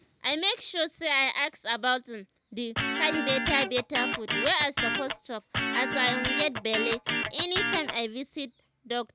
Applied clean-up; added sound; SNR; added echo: none; Electric guitar; 1 dB; none.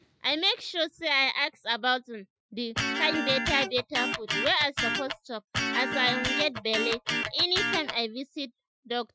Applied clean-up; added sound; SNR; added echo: classical method Wiener filter.